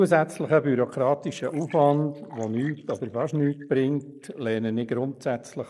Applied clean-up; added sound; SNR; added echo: neural mask model Resemble Enhance denoiser.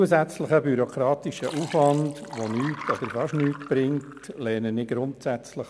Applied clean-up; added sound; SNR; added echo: none; Liquid; 15 dB; none.